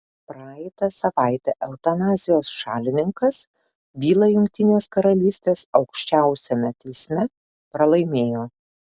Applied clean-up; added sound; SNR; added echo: none; none; none; none.